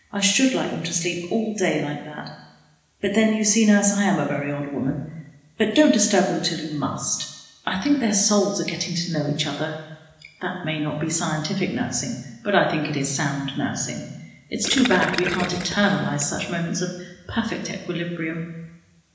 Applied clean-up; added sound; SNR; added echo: none; Gurgling; 7 dB; reverberation time 1.0 s.